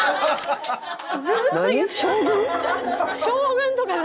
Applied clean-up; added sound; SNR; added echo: none; none; none; none.